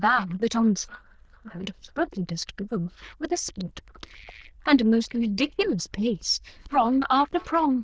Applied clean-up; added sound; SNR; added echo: neural diffusion model UNIVERSE++.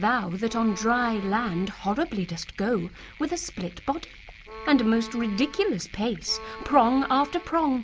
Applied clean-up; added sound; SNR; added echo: none; Bowed string instrument; 15 dB; none.